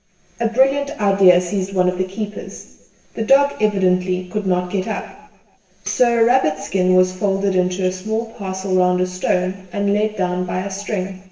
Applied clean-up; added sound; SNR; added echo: none; Tambourine; 16 dB; reverberation time 0.9 s.